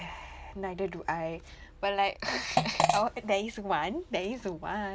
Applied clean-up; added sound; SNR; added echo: none; Fart; -2 dB; none.